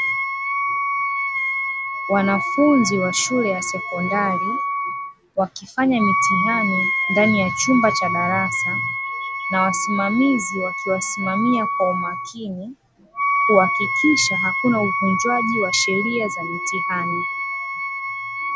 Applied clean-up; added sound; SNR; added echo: none; Wind instrument, woodwind instrument; 1 dB; none.